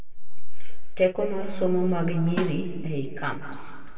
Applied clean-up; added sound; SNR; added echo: none; Snare drum; 17 dB; reverberation time 2.2 s.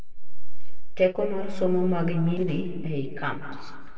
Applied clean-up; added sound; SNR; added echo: neural separator model SepFormer DNS4.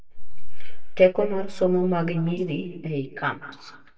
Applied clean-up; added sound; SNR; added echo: neural mask model DeepFilterNet 3.